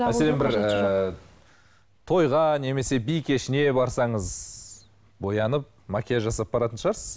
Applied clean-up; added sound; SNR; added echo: none; none; none; none.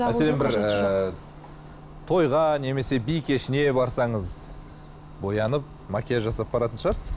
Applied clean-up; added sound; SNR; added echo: none; Clock; 15 dB; none.